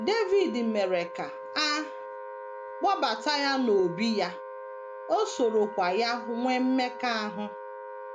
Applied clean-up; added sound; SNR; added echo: none; Wind instrument, woodwind instrument; 11 dB; none.